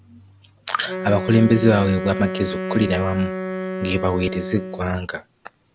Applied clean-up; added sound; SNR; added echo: none; Wind instrument, woodwind instrument; 7 dB; none.